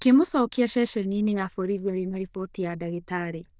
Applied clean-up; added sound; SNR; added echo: neural diffusion model UNIVERSE++.